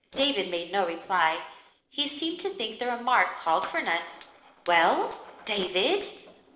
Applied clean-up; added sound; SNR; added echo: neural separator model SepFormer DNS4.